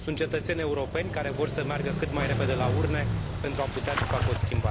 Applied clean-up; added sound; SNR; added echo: none; Engine starting / Motorcycle; -2 dB; none.